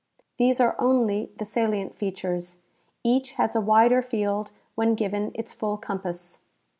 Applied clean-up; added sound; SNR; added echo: none; none; none; none.